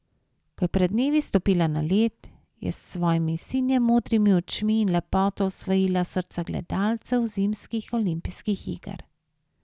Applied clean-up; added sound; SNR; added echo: none; none; none; none.